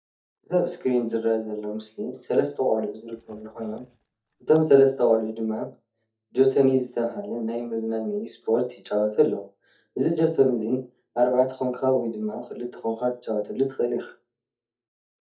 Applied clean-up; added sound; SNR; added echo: neural mask model DeepFilterNet 3.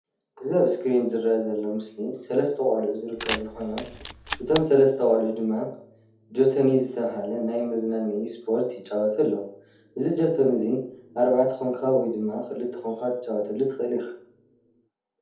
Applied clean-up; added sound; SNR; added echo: none; Camera; 9 dB; reverberation time 0.6 s.